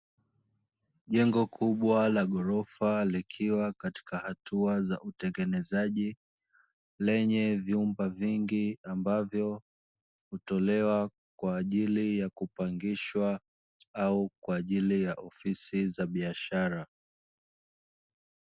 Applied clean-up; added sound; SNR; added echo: none; none; none; none.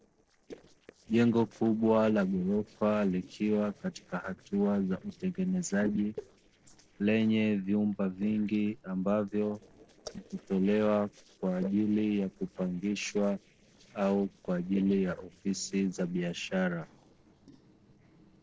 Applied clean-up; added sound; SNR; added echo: neural separator model SepFormer DNS4.